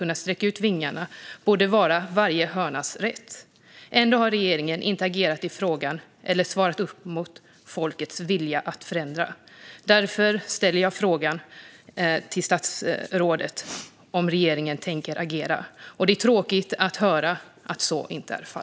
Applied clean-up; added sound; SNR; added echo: none; none; none; none.